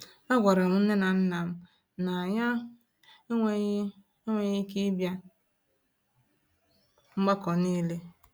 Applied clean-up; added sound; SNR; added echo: none; none; none; none.